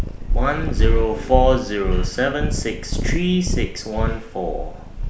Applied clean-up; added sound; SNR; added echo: none; Purr; -2 dB; none.